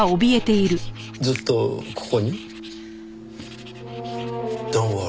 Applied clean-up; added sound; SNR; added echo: none; Finger snapping + Writing; 19 dB; none.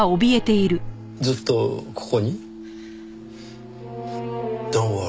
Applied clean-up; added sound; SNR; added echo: none; none; none; none.